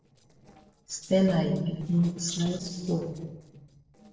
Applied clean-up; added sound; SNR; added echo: neural separator model SepFormer DNS4.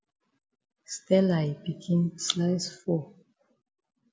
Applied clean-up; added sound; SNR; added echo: none; none; none; none.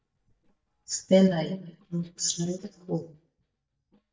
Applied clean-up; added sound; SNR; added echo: neural mask model DeepFilterNet 3.